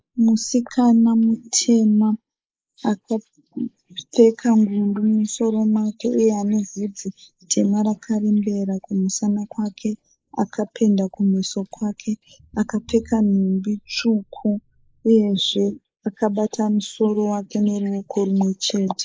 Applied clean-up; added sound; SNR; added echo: neural mask model Resemble Enhance denoiser.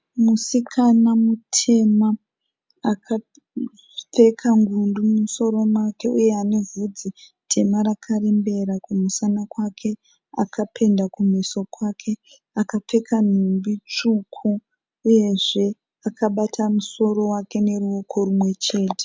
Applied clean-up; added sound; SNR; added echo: none; none; none; none.